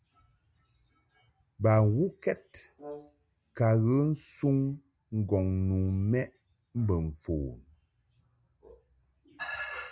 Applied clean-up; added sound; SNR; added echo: none; Brass instrument; 18 dB; none.